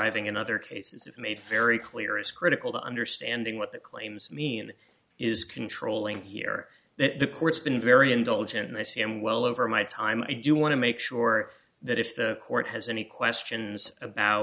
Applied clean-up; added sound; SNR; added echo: none; none; none; none.